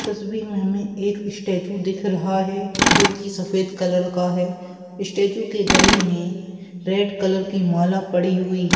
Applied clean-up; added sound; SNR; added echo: none; Tools; 4 dB; reverberation time 2.4 s.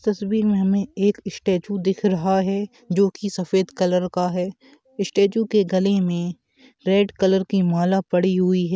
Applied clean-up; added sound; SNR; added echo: none; none; none; none.